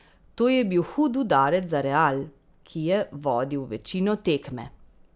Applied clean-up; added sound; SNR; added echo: none; none; none; none.